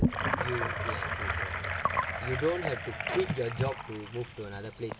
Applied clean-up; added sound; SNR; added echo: none; Sink (filling or washing) / Gurgling; -3 dB; none.